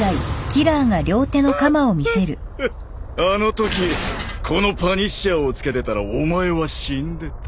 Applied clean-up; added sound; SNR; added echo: none; none; none; none.